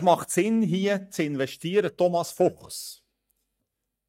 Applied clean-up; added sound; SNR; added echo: neural mask model DeepFilterNet 3.